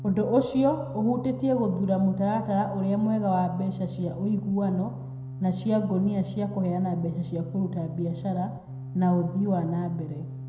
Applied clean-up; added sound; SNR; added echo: none; Organ; 10 dB; reverberation time 0.7 s.